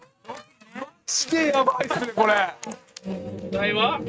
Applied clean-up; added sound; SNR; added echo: neural mask model RNNoise.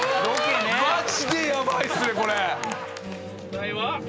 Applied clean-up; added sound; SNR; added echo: none; Piano; 14 dB; none.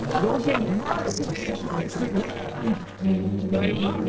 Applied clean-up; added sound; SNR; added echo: neural separator model SepFormer DNS4.